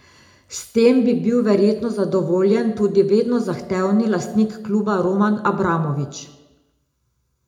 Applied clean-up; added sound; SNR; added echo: none; none; none; reverberation time 0.6 s.